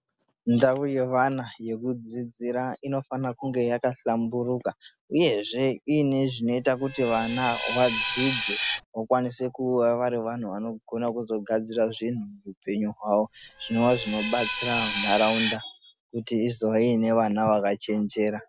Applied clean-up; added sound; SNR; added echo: none; Screech; 1 dB; none.